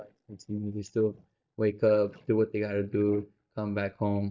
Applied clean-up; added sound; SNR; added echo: neural mask model DeepFilterNet 3.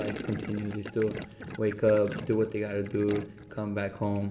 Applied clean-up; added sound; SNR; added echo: none; Gurgling; 12 dB; reverberation time 2.8 s.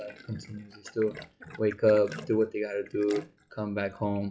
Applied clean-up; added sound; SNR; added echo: classical method WPE with log-MMSE.